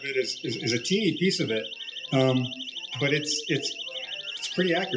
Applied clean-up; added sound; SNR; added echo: classical method WPE with log-MMSE.